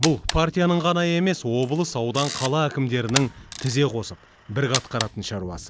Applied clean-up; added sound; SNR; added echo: none; Camera; 10 dB; none.